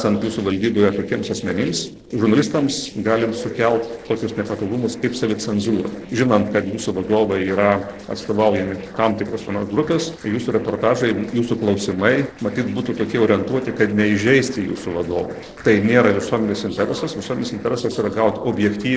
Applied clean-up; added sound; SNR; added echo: neural separator model SepFormer DNS4.